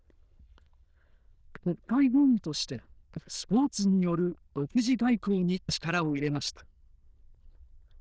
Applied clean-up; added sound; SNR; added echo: neural diffusion model UNIVERSE++.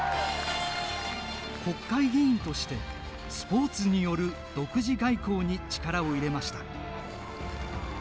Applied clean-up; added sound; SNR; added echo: none; none; none; none.